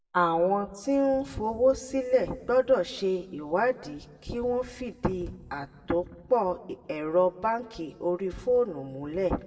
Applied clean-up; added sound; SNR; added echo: none; none; none; reverberation time 1.4 s.